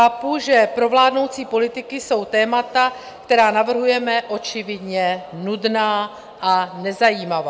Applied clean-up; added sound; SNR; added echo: none; none; none; none.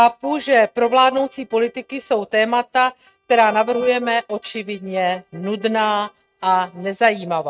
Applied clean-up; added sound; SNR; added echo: neural mask model RNNoise.